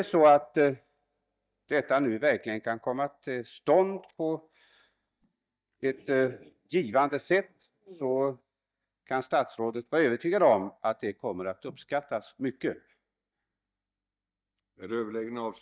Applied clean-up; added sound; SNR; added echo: neural mask model DeepFilterNet 3.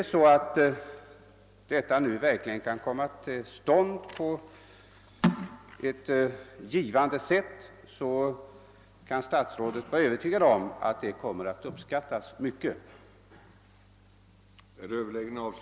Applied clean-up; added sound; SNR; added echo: none; none; none; none.